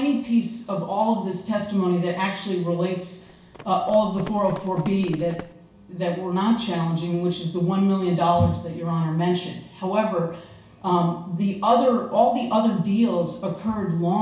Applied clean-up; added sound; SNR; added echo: none; Run; 18 dB; reverberation time 0.6 s.